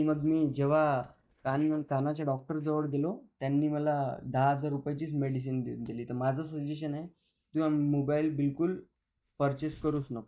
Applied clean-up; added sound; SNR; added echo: neural mask model DeepFilterNet 3.